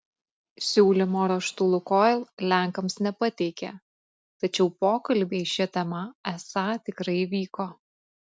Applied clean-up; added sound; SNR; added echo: none; none; none; none.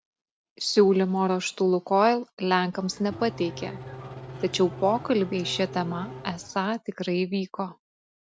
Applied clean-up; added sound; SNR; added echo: none; Race car, auto racing / Engine starting; 13 dB; none.